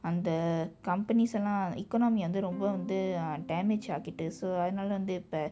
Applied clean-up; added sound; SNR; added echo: none; Electric guitar / Strum; 15 dB; none.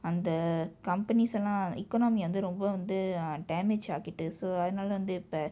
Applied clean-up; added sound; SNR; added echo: none; none; none; none.